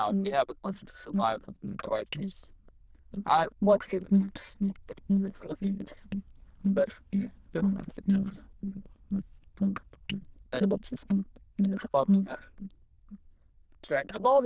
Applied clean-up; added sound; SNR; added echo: neural diffusion model UNIVERSE++.